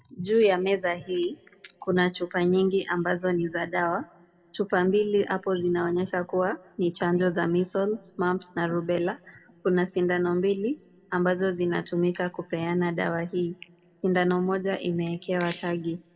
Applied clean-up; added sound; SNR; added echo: none; none; none; reverberation time 2.2 s.